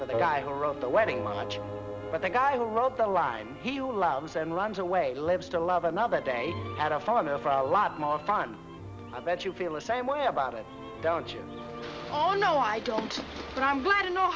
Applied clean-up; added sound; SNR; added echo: none; none; none; none.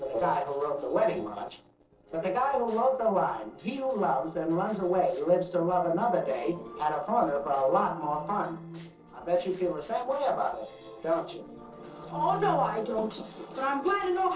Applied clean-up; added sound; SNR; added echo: neural separator model SepFormer DNS4.